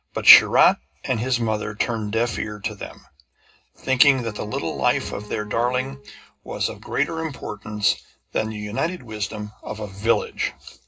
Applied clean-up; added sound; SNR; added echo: none; Bowed string instrument; 17 dB; reverberation time 0.2 s.